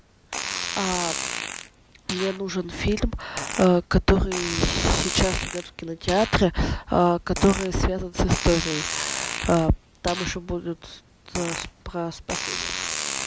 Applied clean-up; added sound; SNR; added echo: none; Fart; 8 dB; none.